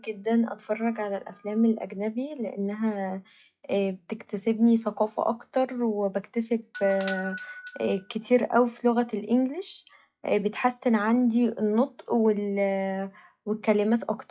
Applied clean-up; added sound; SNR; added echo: classical method log-MMSE.